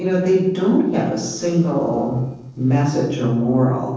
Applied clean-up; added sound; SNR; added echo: neural separator model SepFormer DNS4.